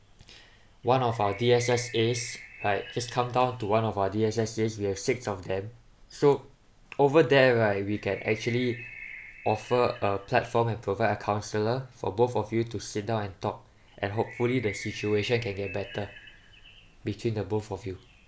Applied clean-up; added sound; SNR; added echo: none; Bird; 16 dB; none.